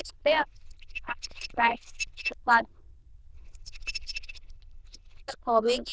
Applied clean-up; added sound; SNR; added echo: neural diffusion model UNIVERSE++.